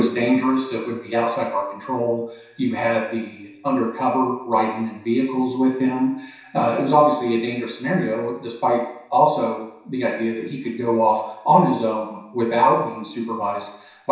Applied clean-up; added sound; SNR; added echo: none; none; none; reverberation time 0.7 s.